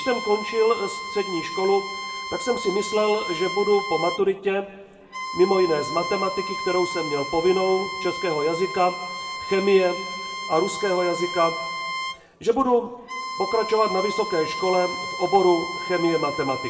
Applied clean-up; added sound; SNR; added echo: none; Bowed string instrument; 8 dB; reverberation time 1.0 s.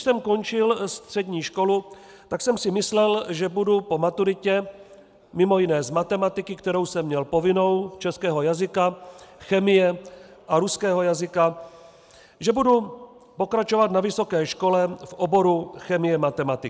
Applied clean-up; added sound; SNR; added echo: none; none; none; none.